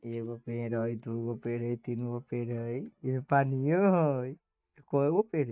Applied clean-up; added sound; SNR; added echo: neural mask model DeepFilterNet 3.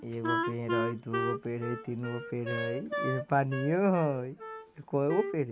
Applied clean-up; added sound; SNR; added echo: none; Wind instrument, woodwind instrument; 5 dB; none.